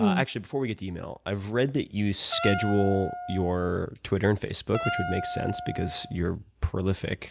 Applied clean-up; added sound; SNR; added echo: none; Wind instrument, woodwind instrument; 8 dB; none.